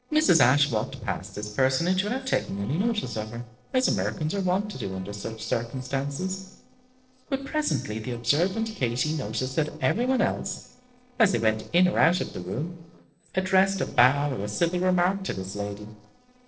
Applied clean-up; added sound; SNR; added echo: neural separator model SepFormer DNS4.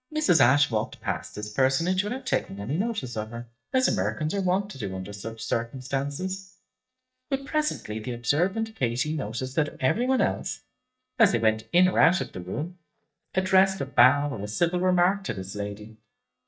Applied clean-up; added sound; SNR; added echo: neural mask model DeepFilterNet 3.